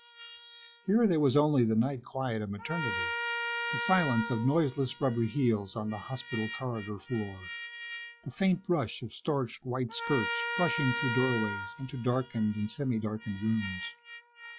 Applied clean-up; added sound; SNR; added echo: classical method log-MMSE.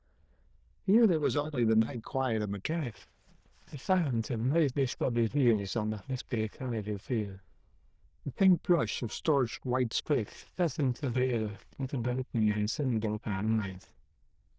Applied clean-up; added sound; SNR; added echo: neural diffusion model UNIVERSE++.